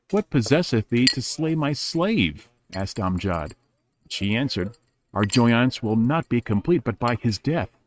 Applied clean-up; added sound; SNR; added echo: neural mask model RNNoise.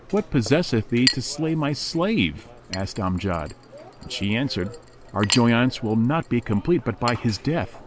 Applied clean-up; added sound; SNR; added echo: none; Chink, clink; 12 dB; none.